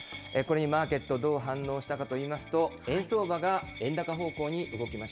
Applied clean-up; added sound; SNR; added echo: none; Coin (dropping); 14 dB; none.